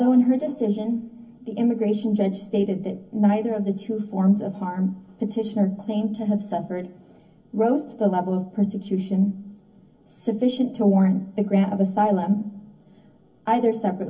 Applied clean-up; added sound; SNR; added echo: none; none; none; reverberation time 0.3 s.